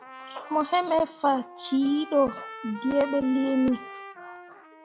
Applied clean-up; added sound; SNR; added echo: none; Trumpet; 16 dB; none.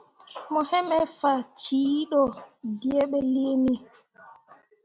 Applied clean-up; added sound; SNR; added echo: none; none; none; none.